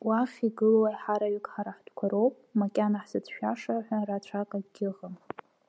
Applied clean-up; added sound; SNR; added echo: none; none; none; none.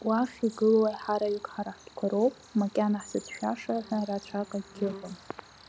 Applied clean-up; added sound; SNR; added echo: none; Cricket; 20 dB; none.